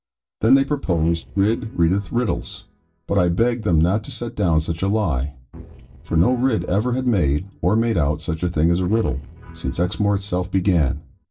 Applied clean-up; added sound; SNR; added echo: neural separator model SepFormer DNS4.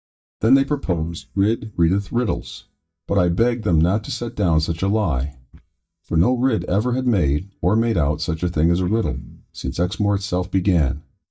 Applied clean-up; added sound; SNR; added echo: neural mask model DeepFilterNet 3.